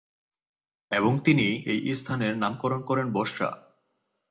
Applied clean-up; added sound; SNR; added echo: none; none; none; reverberation time 0.2 s.